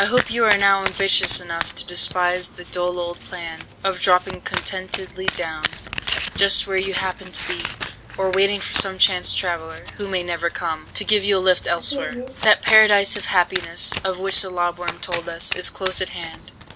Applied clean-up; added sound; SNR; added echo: none; Domestic sounds, home sounds; 10 dB; none.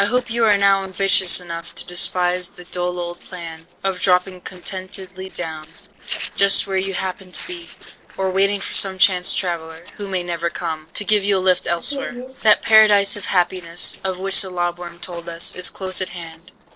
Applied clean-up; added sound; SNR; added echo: neural separator model SepFormer DNS4.